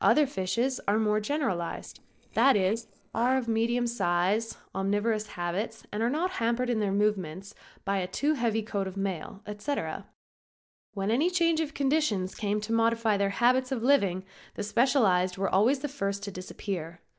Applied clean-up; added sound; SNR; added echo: neural separator model SepFormer DNS4.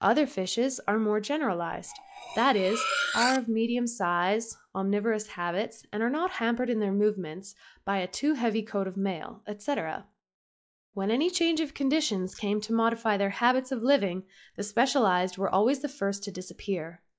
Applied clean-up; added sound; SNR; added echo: classical method log-MMSE.